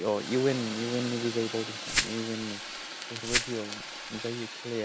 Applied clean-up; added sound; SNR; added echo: none; Fire + Glass; 3 dB; none.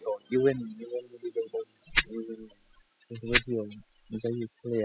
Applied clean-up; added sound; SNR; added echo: classical method spectral subtraction.